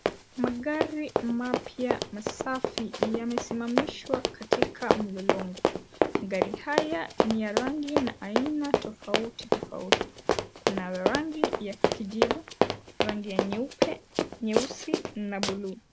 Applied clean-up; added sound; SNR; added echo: none; Run; -4 dB; none.